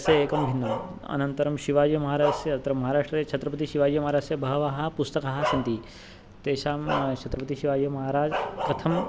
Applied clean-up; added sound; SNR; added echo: none; Bark; 8 dB; none.